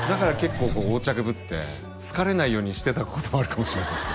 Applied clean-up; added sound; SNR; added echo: none; Engine; 11 dB; none.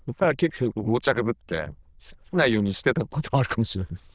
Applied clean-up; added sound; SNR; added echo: neural diffusion model UNIVERSE++.